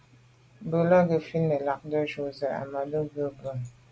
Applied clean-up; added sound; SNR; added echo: none; none; none; none.